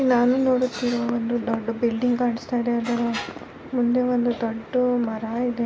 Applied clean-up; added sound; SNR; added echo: none; none; none; none.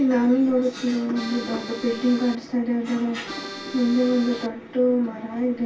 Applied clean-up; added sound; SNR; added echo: none; Accordion; 13 dB; reverberation time 0.2 s.